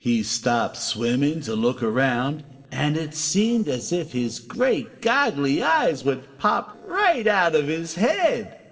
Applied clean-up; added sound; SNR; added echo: neural separator model SepFormer DNS4.